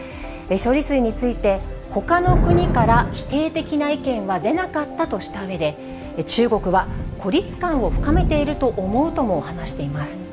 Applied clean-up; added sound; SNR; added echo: none; Thunder / Rain; 4 dB; none.